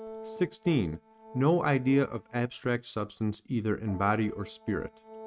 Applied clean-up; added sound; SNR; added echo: neural mask model RNNoise.